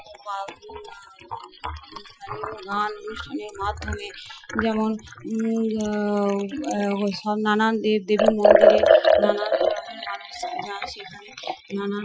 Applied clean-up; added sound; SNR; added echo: classical method Wiener filter.